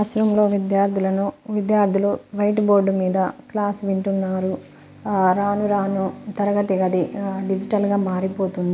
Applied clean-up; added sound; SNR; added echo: none; none; none; none.